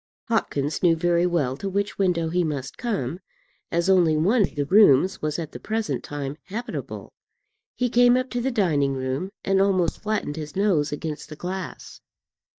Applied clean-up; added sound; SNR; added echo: neural mask model DeepFilterNet 3.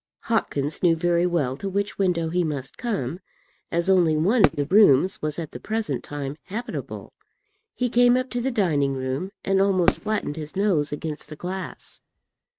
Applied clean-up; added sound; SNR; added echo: neural mask model RNNoise.